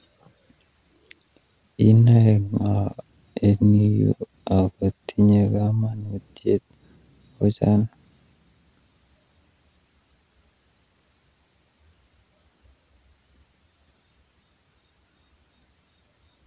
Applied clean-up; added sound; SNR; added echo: none; none; none; none.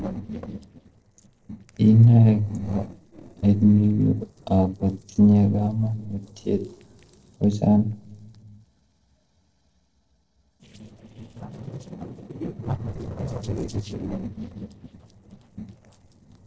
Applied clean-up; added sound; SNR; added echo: neural separator model SepFormer DNS4.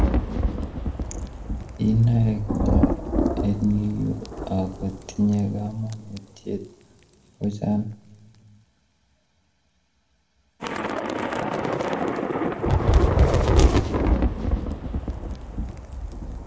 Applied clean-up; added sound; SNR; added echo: none; Thunder / Rain; -4 dB; reverberation time 0.4 s.